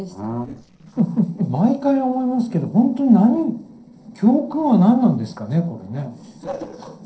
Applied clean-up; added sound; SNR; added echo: neural separator model SepFormer DNS4.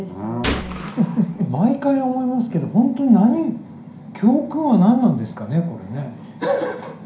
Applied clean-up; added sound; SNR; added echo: none; Gunshot, gunfire; 9 dB; reverberation time 0.5 s.